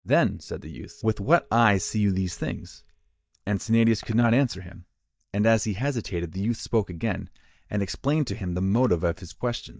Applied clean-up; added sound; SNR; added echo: neural mask model DeepFilterNet 3.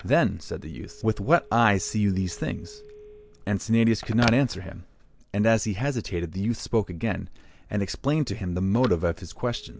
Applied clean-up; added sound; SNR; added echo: none; Telephone; 18 dB; none.